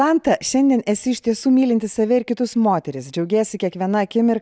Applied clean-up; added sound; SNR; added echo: none; none; none; none.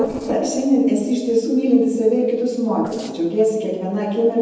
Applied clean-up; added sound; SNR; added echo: neural separator model SepFormer DNS4.